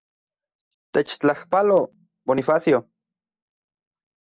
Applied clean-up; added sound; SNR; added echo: none; none; none; none.